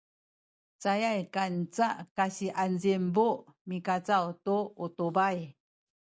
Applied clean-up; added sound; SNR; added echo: none; none; none; none.